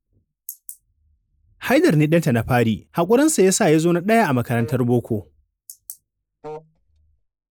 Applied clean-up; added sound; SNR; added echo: neural mask model Resemble Enhance denoiser.